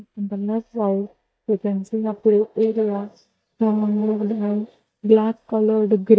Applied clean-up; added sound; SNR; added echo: neural mask model DeepFilterNet 3.